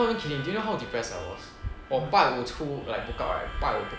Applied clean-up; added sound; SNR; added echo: none; Harmonica; 15 dB; none.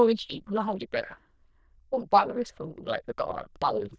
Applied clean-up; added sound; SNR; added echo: neural diffusion model UNIVERSE++.